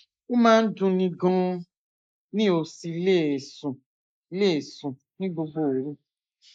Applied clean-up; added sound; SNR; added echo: neural mask model Resemble Enhance denoiser.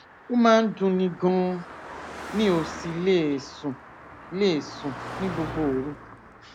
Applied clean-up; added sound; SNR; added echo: none; Car passing by; 13 dB; none.